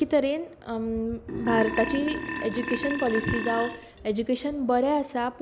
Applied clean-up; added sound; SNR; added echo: none; Burping, eructation; 5 dB; none.